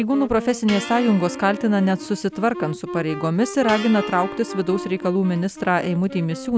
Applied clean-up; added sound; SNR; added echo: none; Wind instrument, woodwind instrument + Electric guitar; 11 dB; none.